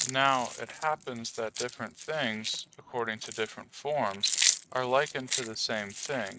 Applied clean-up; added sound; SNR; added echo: neural mask model RNNoise.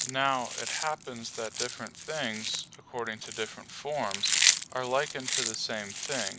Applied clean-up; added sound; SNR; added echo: none; Chewing, mastication; -1 dB; none.